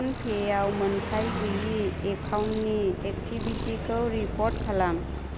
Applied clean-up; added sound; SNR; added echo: none; Car passing by + Cat; 4 dB; none.